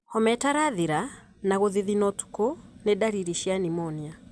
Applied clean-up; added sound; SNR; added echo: none; none; none; none.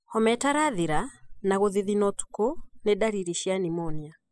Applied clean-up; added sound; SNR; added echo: classical method spectral subtraction.